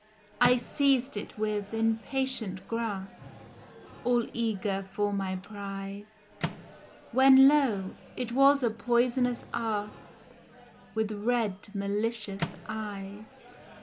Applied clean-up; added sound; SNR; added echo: none; Microwave oven; 15 dB; none.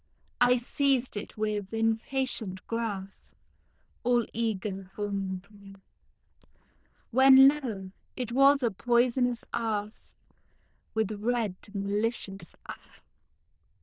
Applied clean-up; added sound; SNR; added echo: neural diffusion model UNIVERSE++.